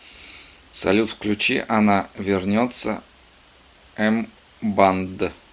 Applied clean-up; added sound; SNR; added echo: none; none; none; none.